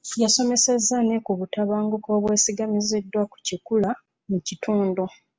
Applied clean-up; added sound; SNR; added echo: none; none; none; none.